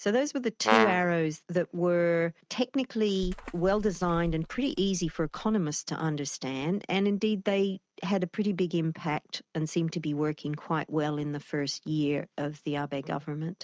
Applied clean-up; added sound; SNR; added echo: neural mask model RNNoise.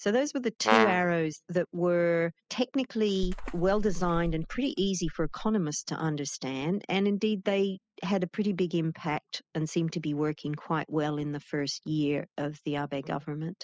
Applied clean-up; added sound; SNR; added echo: classical method spectral subtraction.